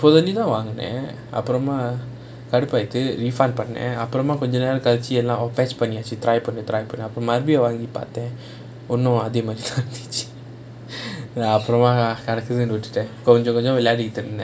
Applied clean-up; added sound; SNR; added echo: none; none; none; none.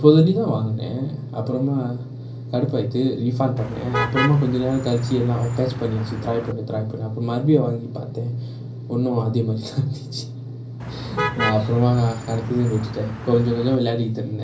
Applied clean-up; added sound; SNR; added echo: none; Motor vehicle (road); 8 dB; reverberation time 0.5 s.